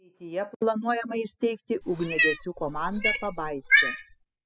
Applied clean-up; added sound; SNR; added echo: classical method spectral subtraction.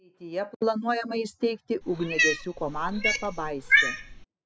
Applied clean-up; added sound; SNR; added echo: none; Cat; -3 dB; none.